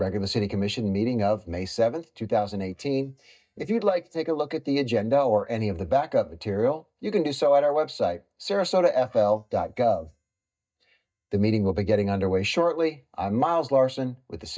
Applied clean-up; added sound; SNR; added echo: neural mask model DeepFilterNet 3.